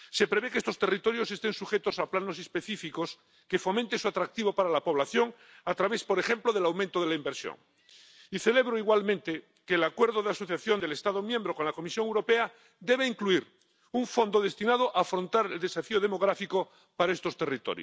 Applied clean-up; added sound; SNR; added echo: none; none; none; none.